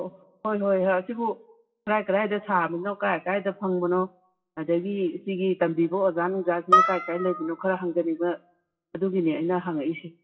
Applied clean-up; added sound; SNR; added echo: classical method WPE with log-MMSE.